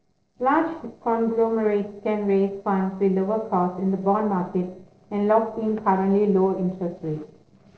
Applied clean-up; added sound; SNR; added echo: neural separator model SepFormer DNS4.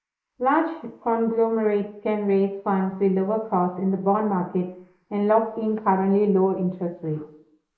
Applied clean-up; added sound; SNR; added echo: neural mask model Resemble Enhance denoiser.